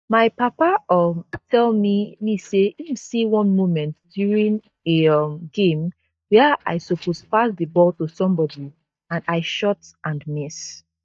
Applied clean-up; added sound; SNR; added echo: neural mask model DeepFilterNet 3.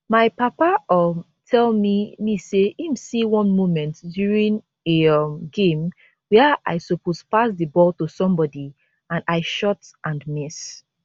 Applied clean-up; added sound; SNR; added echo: none; none; none; none.